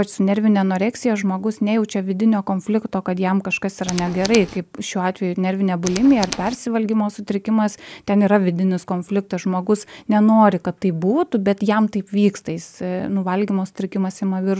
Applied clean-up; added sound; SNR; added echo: none; Tools; 11 dB; none.